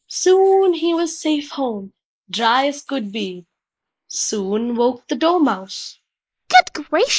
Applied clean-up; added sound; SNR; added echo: neural mask model Resemble Enhance denoiser.